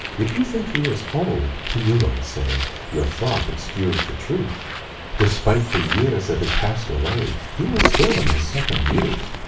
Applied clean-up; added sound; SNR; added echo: none; Bird; 4 dB; reverberation time 0.3 s.